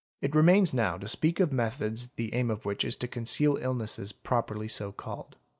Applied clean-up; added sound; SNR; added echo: none; none; none; none.